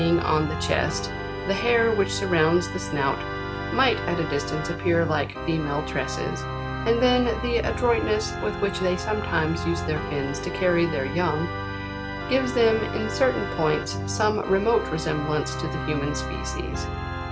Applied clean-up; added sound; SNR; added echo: none; Organ; 5 dB; none.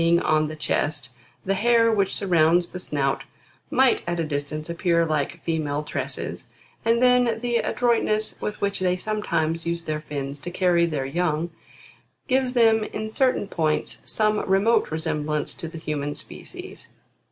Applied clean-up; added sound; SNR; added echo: none; none; none; none.